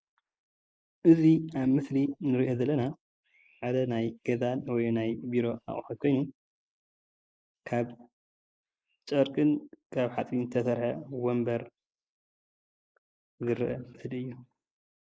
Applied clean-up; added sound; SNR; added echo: neural mask model Resemble Enhance denoiser.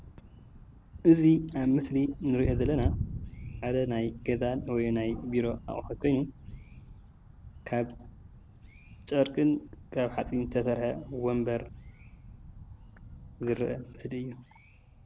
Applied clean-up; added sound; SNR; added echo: none; Thunder; 11 dB; none.